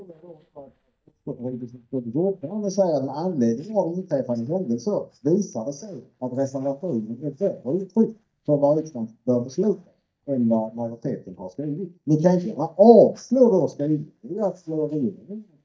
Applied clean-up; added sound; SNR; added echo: neural mask model DeepFilterNet 3.